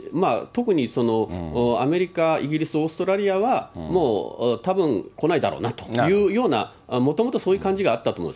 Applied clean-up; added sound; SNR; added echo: none; none; none; none.